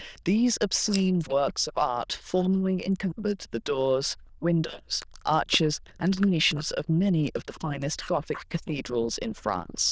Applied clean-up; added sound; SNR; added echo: neural diffusion model UNIVERSE++.